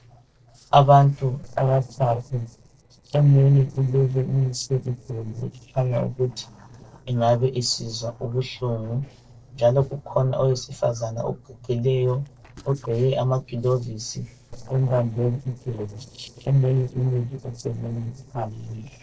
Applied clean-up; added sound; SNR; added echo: neural separator model SepFormer DNS4.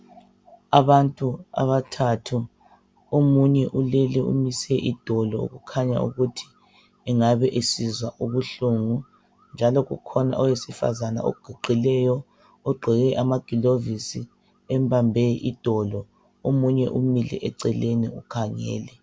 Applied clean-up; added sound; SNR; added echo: none; none; none; none.